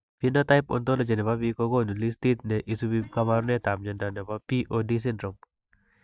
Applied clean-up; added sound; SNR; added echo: neural mask model DeepFilterNet 3.